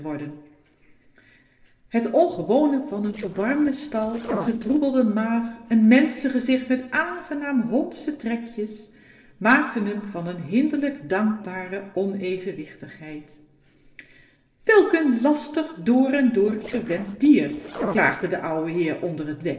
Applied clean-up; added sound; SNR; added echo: neural separator model SepFormer DNS4.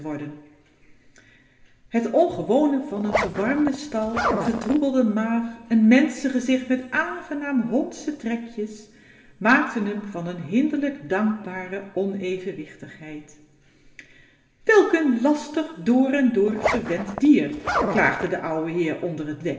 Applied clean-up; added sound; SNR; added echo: none; Zipper (clothing); 4 dB; reverberation time 2.4 s.